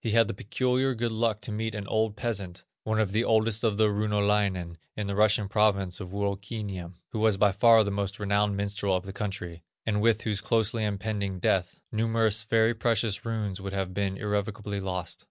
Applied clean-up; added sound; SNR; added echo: none; none; none; none.